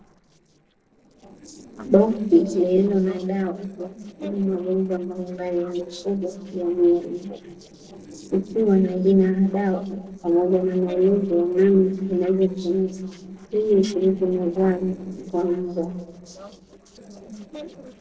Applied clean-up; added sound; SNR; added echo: neural separator model SepFormer DNS4.